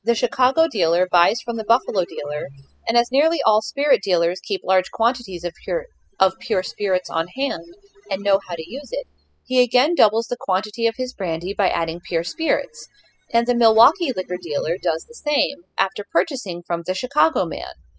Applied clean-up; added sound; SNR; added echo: classical method spectral subtraction.